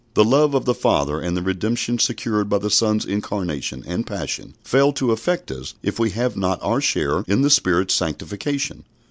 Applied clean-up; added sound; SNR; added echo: none; none; none; none.